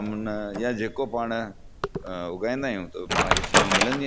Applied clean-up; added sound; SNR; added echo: none; Wood; -2 dB; none.